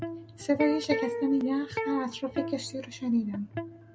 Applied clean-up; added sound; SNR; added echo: none; Electric guitar; 6 dB; none.